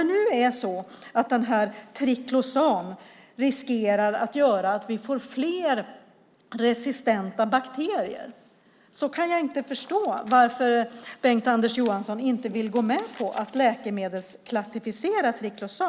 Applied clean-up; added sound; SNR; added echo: none; none; none; none.